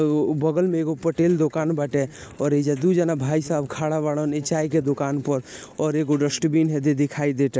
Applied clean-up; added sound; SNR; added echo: neural mask model Resemble Enhance denoiser.